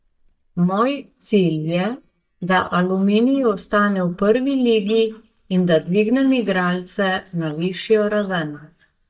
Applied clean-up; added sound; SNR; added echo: neural mask model DeepFilterNet 3.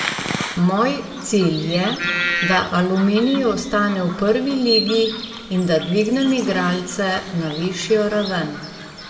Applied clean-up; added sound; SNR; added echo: none; Bird vocalization, bird call, bird song; 8 dB; reverberation time 1.3 s.